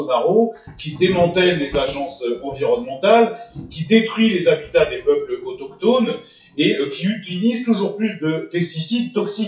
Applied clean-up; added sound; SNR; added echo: classical method WPE with log-MMSE.